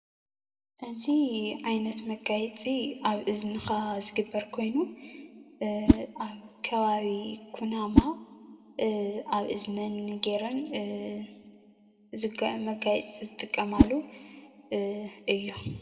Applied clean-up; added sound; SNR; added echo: none; Whoosh, swoosh, swish; -2 dB; reverberation time 1.7 s.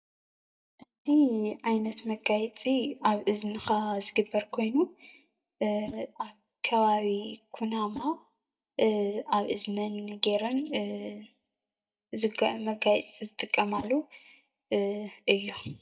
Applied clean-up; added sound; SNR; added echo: neural mask model DeepFilterNet 3.